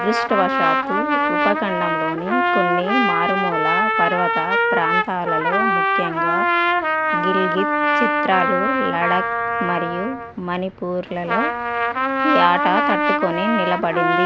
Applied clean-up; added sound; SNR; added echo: none; Trumpet; -3 dB; none.